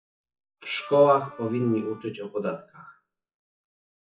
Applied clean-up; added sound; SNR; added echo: classical method WPE with log-MMSE.